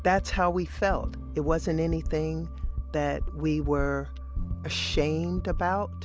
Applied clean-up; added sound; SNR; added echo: none; none; none; none.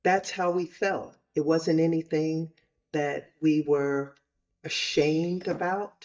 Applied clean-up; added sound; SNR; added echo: neural mask model DeepFilterNet 3.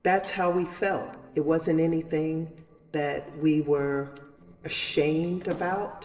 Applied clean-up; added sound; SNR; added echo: neural separator model SepFormer DNS4.